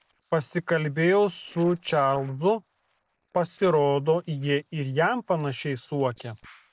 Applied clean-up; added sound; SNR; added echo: neural separator model SepFormer DNS4.